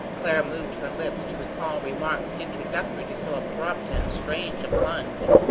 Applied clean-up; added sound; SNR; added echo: none; Mechanisms; -5 dB; none.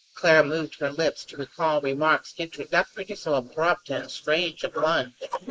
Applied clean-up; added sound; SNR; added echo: neural mask model Resemble Enhance denoiser.